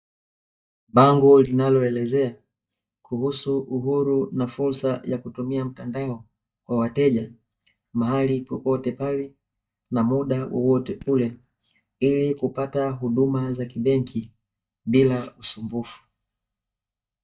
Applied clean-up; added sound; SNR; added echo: neural mask model DeepFilterNet 3.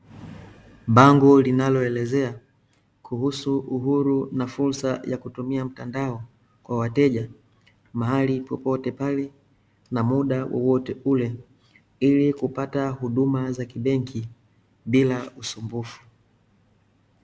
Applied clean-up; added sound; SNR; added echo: none; none; none; none.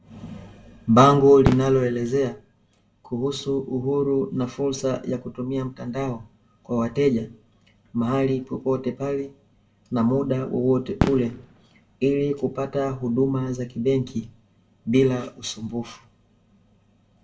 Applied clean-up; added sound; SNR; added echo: none; Fireworks; 8 dB; reverberation time 0.2 s.